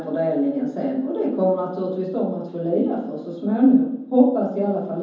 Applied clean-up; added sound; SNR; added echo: none; none; none; reverberation time 0.9 s.